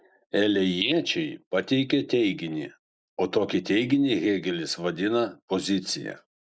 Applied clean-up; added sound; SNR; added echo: none; none; none; none.